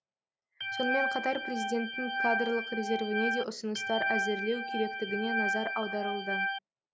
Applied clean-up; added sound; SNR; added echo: none; Organ; -1 dB; none.